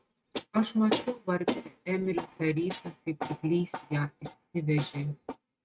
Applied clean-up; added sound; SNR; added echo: neural mask model RNNoise.